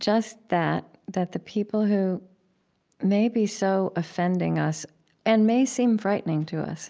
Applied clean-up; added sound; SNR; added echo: none; none; none; none.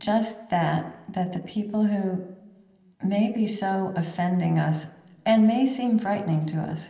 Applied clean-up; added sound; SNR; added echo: none; none; none; reverberation time 1.6 s.